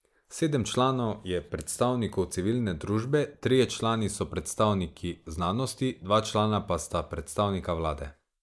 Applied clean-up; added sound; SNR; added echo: neural mask model Resemble Enhance denoiser.